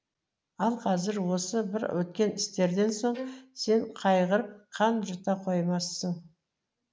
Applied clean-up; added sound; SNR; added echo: none; Bowed string instrument; 15 dB; none.